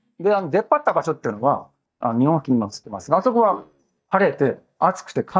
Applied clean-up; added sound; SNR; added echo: neural mask model DeepFilterNet 3.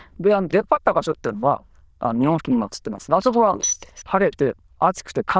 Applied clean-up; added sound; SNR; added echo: neural diffusion model UNIVERSE++.